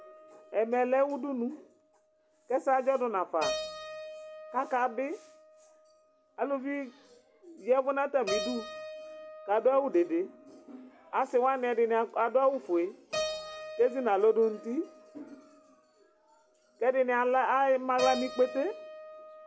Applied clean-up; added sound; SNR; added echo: none; Keyboard (musical); 12 dB; none.